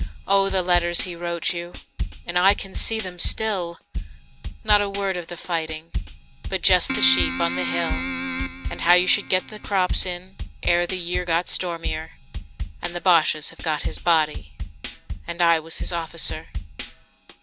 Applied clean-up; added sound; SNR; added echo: none; Drum / Drum kit + Keyboard (musical); 7 dB; none.